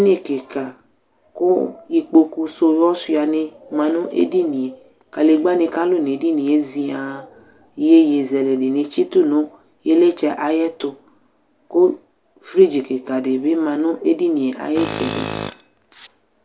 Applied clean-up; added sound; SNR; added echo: none; Tools; 9 dB; none.